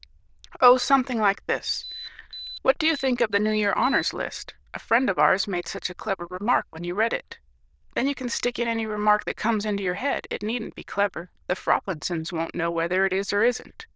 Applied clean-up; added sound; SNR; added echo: neural diffusion model UNIVERSE++.